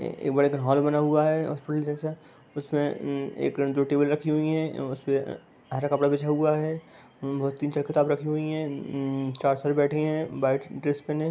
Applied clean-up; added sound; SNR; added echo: none; none; none; none.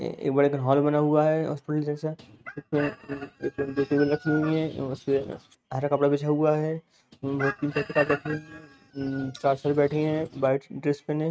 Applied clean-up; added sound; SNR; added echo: neural mask model RNNoise.